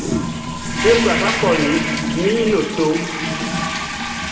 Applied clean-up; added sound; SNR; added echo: none; Toilet flush; 2 dB; reverberation time 2.1 s.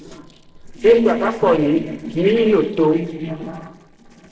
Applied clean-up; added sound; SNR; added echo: neural separator model SepFormer DNS4.